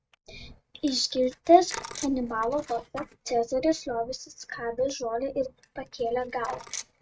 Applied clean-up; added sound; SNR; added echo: neural mask model RNNoise.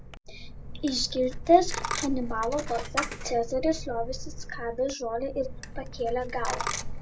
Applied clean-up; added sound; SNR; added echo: none; Coin (dropping); 5 dB; none.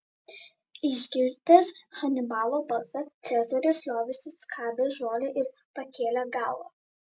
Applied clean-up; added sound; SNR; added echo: none; none; none; none.